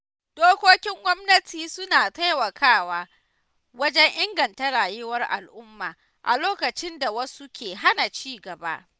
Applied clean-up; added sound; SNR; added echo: none; none; none; none.